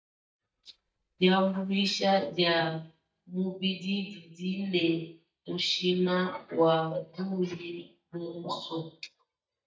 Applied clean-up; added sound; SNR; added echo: neural mask model DeepFilterNet 3.